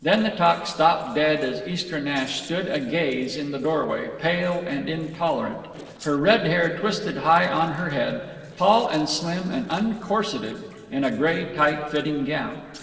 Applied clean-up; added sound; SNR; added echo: neural separator model SepFormer DNS4.